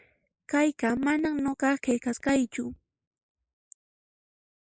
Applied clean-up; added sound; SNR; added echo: neural mask model Resemble Enhance denoiser.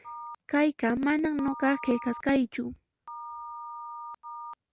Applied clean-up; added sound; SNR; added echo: none; Telephone; 13 dB; none.